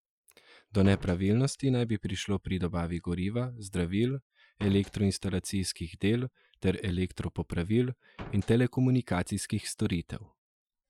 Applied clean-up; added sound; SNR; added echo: classical method Wiener filter.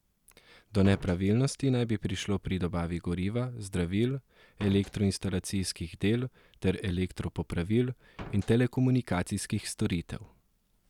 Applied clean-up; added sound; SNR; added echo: none; Slam; 14 dB; none.